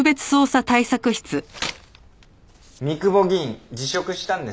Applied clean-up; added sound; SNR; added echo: none; none; none; none.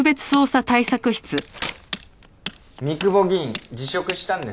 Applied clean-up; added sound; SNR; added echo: none; Tools; 14 dB; none.